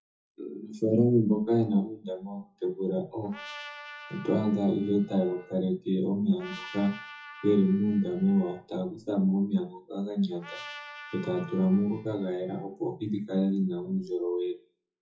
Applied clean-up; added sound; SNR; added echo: classical method WPE with log-MMSE.